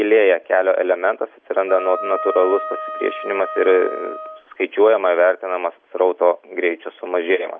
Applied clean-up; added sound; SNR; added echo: none; Wind instrument, woodwind instrument; 9 dB; none.